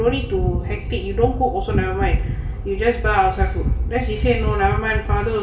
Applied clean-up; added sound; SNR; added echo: none; none; none; reverberation time 1.6 s.